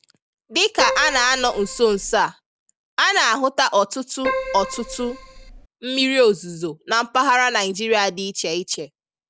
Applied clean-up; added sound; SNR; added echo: none; Keyboard (musical); 7 dB; none.